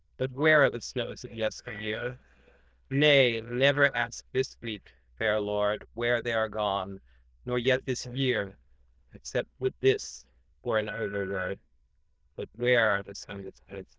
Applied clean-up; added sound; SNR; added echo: neural diffusion model UNIVERSE++.